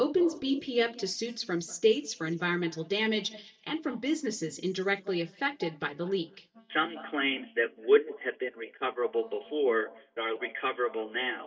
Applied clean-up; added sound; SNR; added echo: neural mask model DeepFilterNet 3.